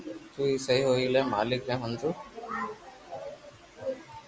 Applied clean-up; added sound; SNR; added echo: none; none; none; none.